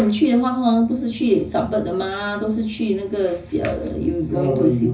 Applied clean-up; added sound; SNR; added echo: none; none; none; reverberation time 0.4 s.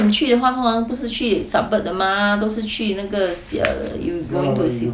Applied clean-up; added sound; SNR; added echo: none; none; none; none.